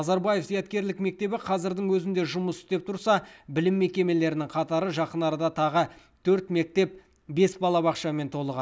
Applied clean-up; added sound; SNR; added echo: none; none; none; none.